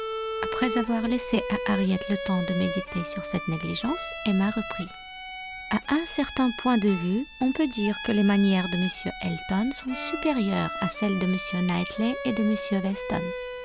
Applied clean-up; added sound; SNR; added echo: none; Bowed string instrument; 8 dB; none.